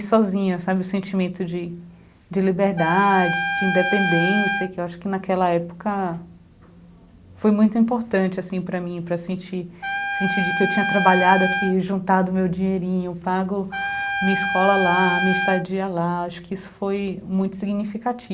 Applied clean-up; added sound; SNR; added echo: none; Trumpet; 4 dB; none.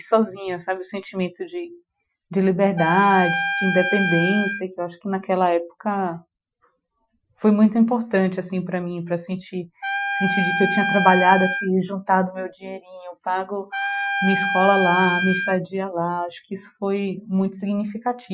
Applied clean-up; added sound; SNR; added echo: classical method Wiener filter.